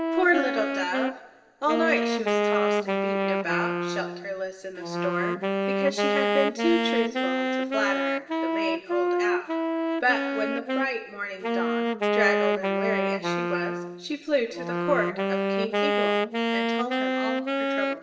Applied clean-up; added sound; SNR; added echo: none; Wind instrument, woodwind instrument; -3 dB; reverberation time 2.4 s.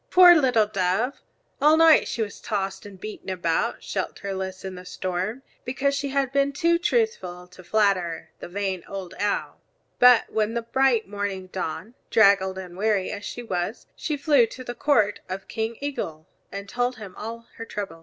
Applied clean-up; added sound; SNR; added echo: none; none; none; none.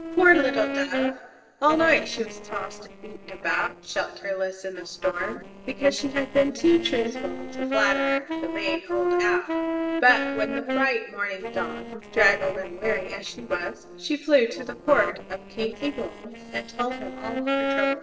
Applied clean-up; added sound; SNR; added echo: neural separator model SepFormer DNS4.